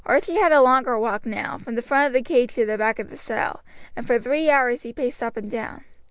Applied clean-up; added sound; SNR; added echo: none; none; none; none.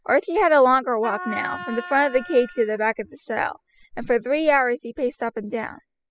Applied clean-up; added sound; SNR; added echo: classical method spectral subtraction.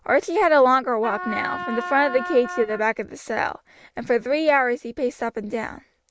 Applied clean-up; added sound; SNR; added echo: neural mask model RNNoise.